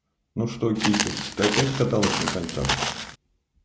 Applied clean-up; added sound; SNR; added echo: none; Walk, footsteps; 1 dB; none.